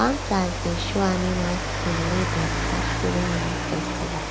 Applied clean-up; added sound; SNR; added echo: none; Rain; 0 dB; none.